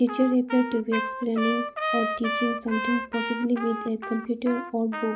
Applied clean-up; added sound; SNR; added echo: none; Trumpet; 5 dB; none.